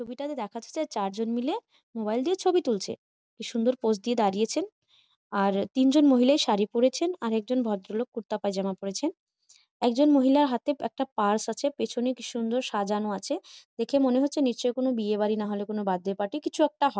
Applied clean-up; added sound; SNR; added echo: none; none; none; none.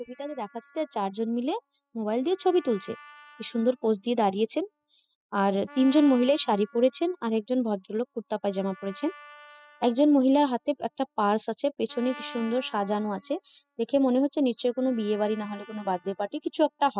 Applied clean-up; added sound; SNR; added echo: classical method spectral subtraction.